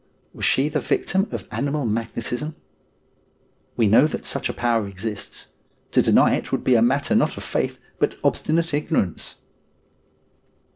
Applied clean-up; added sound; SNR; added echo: none; none; none; none.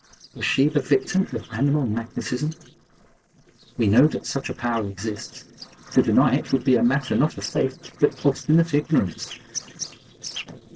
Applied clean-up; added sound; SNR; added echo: neural separator model SepFormer DNS4.